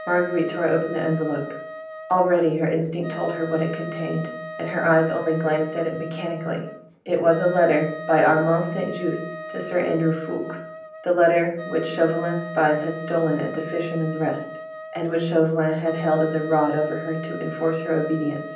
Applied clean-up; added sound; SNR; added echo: none; Wind instrument, woodwind instrument; 13 dB; reverberation time 0.6 s.